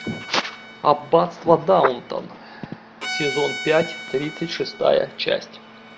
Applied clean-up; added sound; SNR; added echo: none; Bowed string instrument; 13 dB; none.